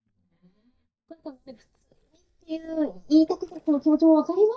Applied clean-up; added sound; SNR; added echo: neural mask model DeepFilterNet 3.